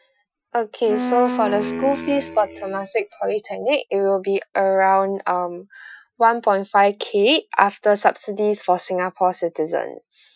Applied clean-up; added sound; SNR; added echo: classical method Wiener filter.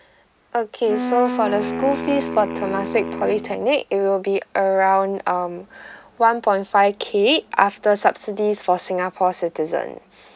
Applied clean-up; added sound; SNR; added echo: none; Wind instrument, woodwind instrument; 7 dB; none.